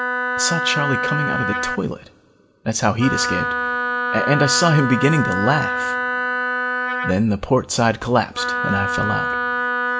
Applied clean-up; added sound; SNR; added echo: none; Wind instrument, woodwind instrument; 1 dB; none.